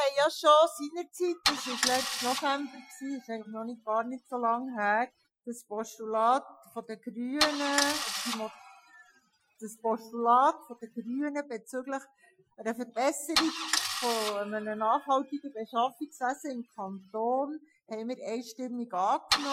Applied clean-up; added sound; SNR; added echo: classical method Wiener filter.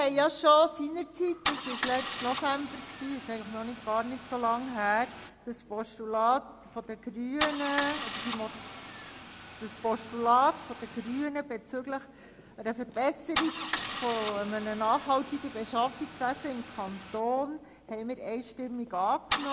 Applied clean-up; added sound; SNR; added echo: none; Idling / Engine starting / Car; 7 dB; none.